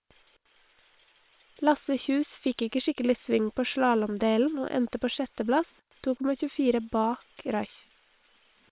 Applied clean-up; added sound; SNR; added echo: neural separator model SepFormer WHAM!.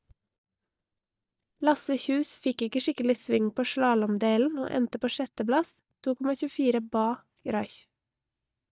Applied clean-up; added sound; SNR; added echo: neural mask model DeepFilterNet 3.